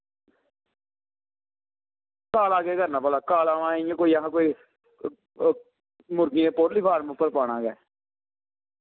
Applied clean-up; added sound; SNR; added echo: none; none; none; none.